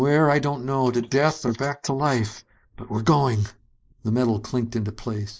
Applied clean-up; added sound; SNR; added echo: neural mask model Resemble Enhance denoiser.